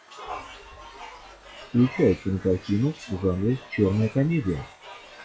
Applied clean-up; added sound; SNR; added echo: classical method log-MMSE.